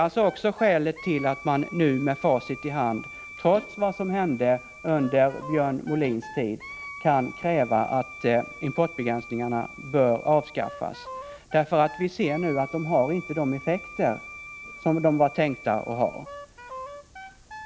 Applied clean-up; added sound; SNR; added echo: none; Guitar + Wind instrument, woodwind instrument; 16 dB; none.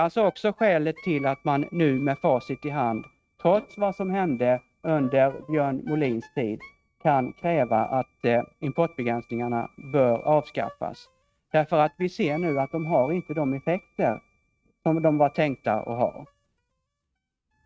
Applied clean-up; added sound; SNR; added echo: neural mask model RNNoise.